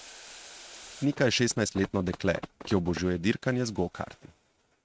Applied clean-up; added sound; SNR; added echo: neural mask model RNNoise.